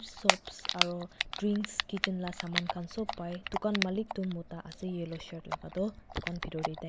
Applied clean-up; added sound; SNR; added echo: none; Typing; 0 dB; none.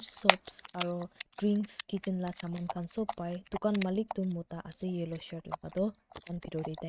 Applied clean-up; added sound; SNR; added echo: neural mask model RNNoise.